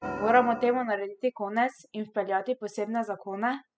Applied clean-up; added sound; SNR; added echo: classical method spectral subtraction.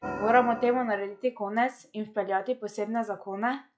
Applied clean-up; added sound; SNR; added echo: classical method log-MMSE.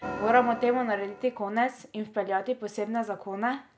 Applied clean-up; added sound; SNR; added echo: none; Organ; 12 dB; none.